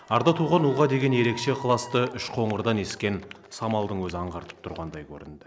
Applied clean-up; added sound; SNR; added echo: none; none; none; none.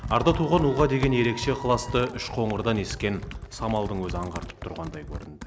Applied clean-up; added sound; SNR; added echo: none; Computer keyboard; 10 dB; none.